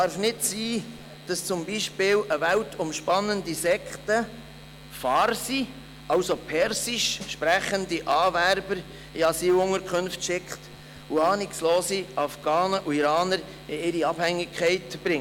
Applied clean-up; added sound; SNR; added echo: none; Snare drum; 20 dB; none.